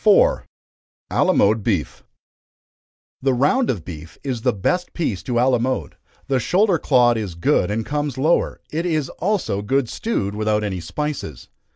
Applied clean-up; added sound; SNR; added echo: none; none; none; none.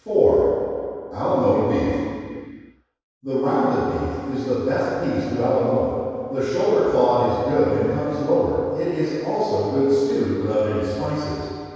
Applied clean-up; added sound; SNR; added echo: none; none; none; reverberation time 2.2 s.